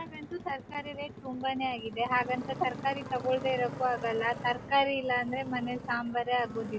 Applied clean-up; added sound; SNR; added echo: none; Motorcycle; 11 dB; none.